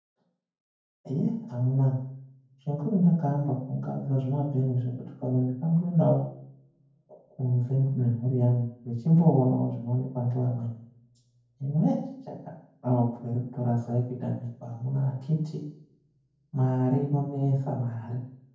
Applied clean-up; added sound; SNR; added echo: none; none; none; reverberation time 0.9 s.